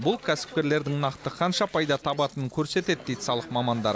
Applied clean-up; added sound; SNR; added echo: none; none; none; none.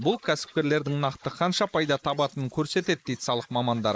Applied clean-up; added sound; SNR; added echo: neural mask model Resemble Enhance denoiser.